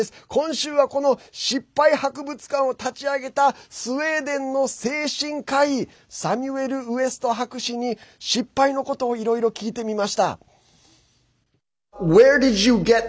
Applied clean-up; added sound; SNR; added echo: none; none; none; none.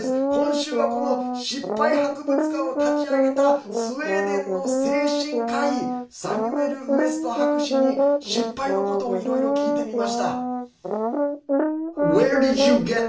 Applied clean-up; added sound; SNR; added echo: none; Brass instrument; -4 dB; reverberation time 0.4 s.